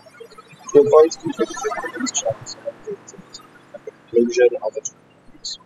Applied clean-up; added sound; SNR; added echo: classical method spectral subtraction.